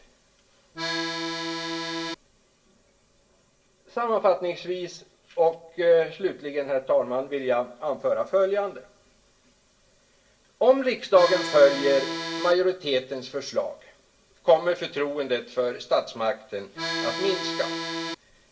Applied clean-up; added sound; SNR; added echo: none; Accordion; 4 dB; reverberation time 0.2 s.